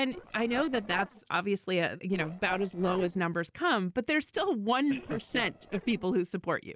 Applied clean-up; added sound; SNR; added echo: neural separator model SepFormer DNS4.